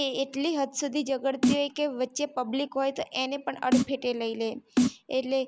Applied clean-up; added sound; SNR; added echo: none; Snare drum; -1 dB; none.